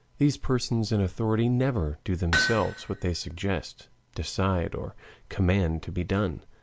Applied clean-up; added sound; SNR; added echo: none; Hammer; 5 dB; none.